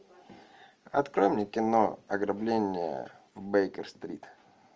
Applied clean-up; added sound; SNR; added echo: none; none; none; none.